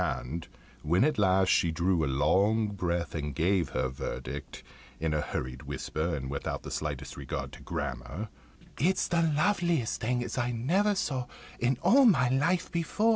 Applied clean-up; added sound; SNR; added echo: none; none; none; none.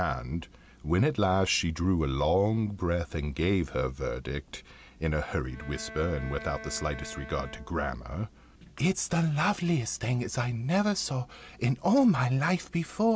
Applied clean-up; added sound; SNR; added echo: none; Bowed string instrument; 17 dB; none.